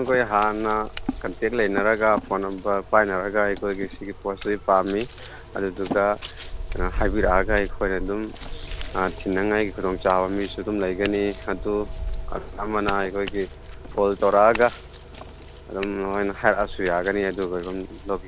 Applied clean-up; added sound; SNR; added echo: none; Scissors; 9 dB; none.